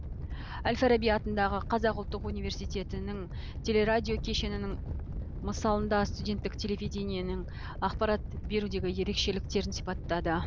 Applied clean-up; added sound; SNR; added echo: none; Animal; 5 dB; none.